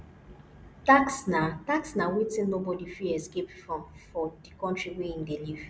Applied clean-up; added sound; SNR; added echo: none; none; none; none.